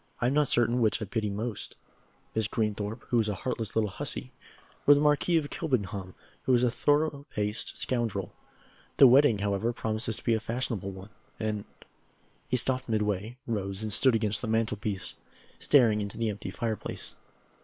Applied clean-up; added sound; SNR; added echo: neural separator model SepFormer WHAM!.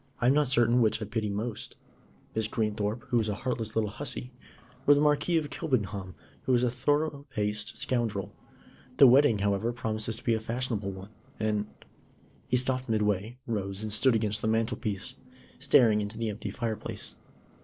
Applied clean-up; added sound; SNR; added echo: neural separator model SepFormer DNS4.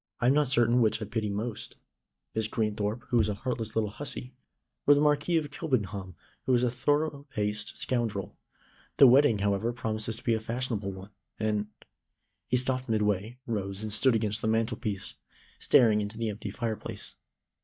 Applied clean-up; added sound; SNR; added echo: neural mask model DeepFilterNet 3.